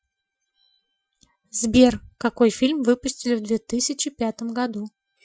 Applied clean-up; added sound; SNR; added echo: classical method Wiener filter.